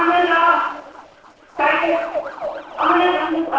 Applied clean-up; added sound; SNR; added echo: neural separator model SepFormer DNS4.